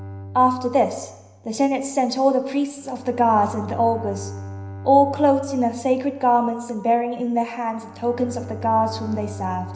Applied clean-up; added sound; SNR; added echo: none; Bowed string instrument; 15 dB; reverberation time 0.9 s.